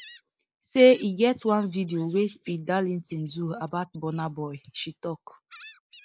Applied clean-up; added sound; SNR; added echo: neural mask model Resemble Enhance denoiser.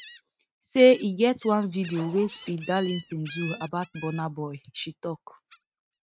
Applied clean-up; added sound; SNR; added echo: neural mask model RNNoise.